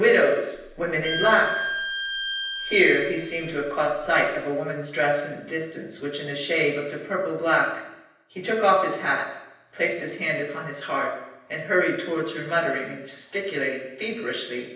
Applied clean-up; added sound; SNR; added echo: none; Bowed string instrument; 6 dB; reverberation time 0.9 s.